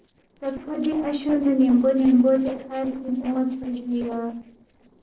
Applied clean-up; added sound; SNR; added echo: neural separator model SepFormer DNS4.